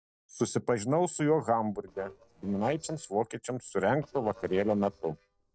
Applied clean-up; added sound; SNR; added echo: neural separator model SepFormer DNS4.